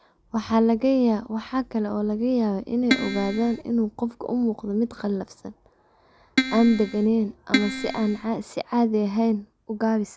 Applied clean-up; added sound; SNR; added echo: none; Keyboard (musical); 3 dB; none.